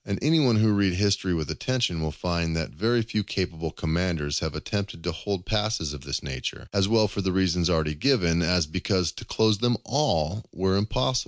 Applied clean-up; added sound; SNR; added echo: none; none; none; none.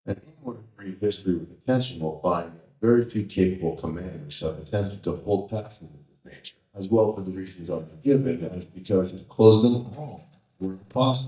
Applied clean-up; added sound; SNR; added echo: neural mask model DeepFilterNet 3.